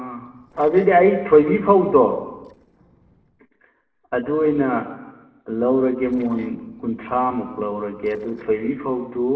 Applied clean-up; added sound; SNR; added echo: neural separator model SepFormer DNS4.